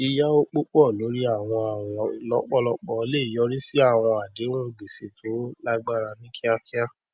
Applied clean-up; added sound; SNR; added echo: none; none; none; none.